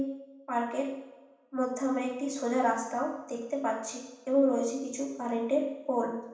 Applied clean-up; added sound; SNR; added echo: none; none; none; reverberation time 0.9 s.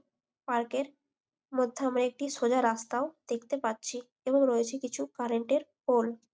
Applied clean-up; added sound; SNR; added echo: none; none; none; none.